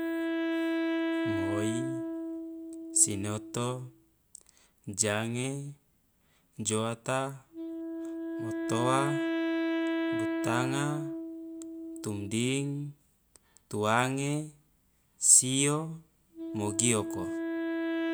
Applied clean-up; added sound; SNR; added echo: none; Wind instrument, woodwind instrument; 2 dB; none.